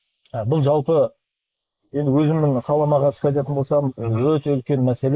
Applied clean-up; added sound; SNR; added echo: neural mask model Resemble Enhance denoiser.